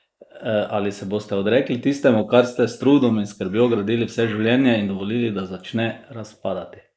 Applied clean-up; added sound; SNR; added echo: neural mask model Resemble Enhance denoiser.